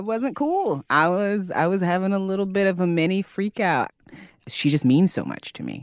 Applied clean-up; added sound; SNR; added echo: neural mask model Resemble Enhance denoiser.